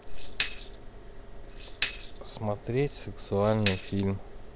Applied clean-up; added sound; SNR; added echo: none; Tambourine; 8 dB; none.